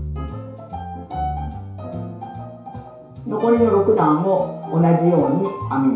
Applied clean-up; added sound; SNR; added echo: none; none; none; reverberation time 0.6 s.